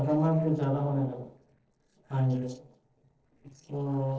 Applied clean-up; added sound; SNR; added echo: neural separator model SepFormer DNS4.